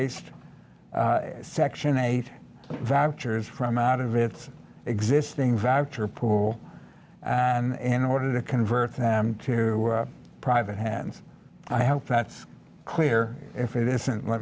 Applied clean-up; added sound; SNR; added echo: none; none; none; none.